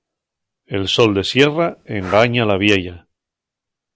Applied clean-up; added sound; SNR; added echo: none; Breathing; 20 dB; none.